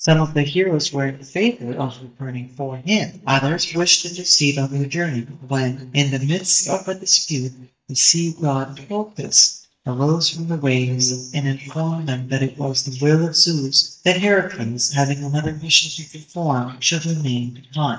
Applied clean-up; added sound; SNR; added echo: neural mask model DeepFilterNet 3.